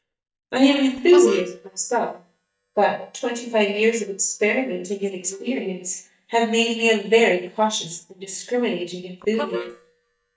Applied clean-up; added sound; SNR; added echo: neural mask model DeepFilterNet 3.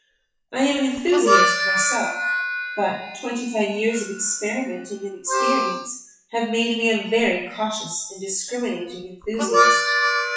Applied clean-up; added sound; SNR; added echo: classical method WPE with log-MMSE.